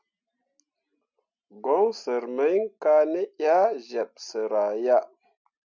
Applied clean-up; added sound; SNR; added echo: none; none; none; none.